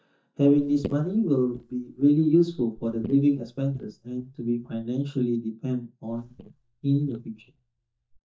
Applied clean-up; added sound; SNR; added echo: neural mask model DeepFilterNet 3.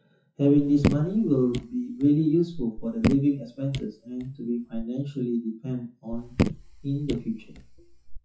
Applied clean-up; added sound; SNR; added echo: classical method WPE with log-MMSE.